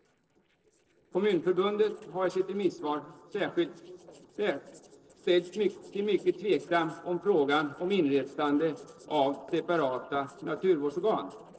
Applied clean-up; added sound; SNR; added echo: neural separator model SepFormer DNS4.